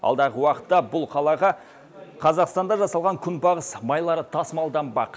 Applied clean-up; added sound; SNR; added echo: none; none; none; none.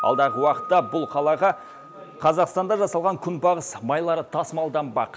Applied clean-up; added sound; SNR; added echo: none; Piano; 14 dB; none.